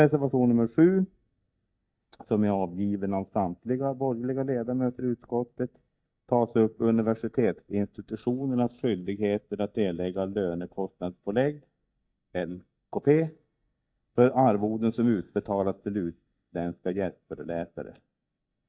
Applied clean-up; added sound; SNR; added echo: neural mask model DeepFilterNet 3.